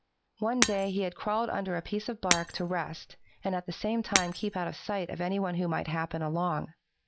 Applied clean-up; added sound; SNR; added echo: none; Shatter; 4 dB; none.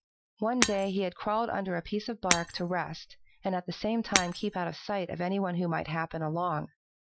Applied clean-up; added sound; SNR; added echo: classical method Wiener filter.